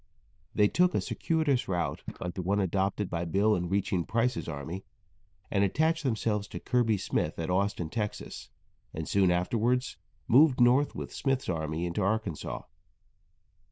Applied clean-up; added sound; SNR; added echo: neural diffusion model UNIVERSE++.